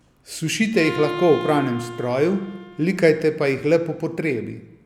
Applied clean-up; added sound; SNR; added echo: none; Bowed string instrument; 11 dB; none.